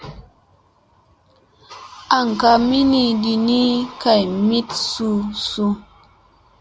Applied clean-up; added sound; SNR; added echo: none; none; none; none.